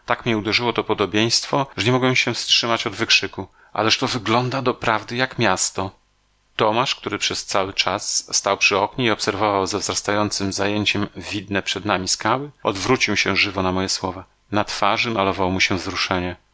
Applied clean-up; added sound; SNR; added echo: none; none; none; none.